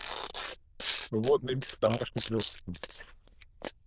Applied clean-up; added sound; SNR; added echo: neural diffusion model UNIVERSE++.